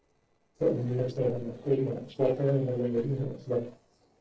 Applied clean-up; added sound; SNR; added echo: neural separator model SepFormer DNS4.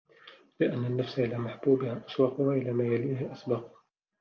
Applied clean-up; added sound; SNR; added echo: none; none; none; none.